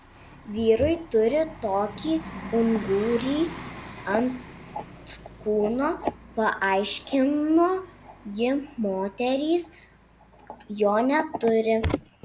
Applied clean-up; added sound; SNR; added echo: none; Bus; 17 dB; none.